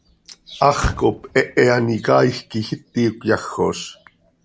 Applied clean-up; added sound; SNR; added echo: none; Motor vehicle (road); 15 dB; none.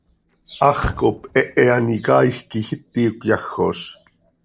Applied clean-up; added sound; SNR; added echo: neural separator model SepFormer DNS4.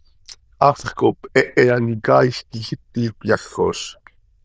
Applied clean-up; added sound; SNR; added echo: neural diffusion model UNIVERSE++.